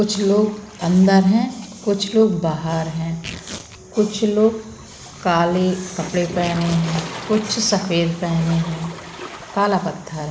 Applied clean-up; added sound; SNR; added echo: none; Tearing + Waves, surf; 16 dB; none.